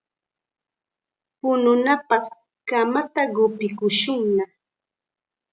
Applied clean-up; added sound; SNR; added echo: none; none; none; none.